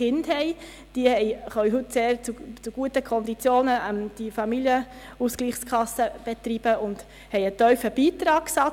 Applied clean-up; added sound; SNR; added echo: none; none; none; none.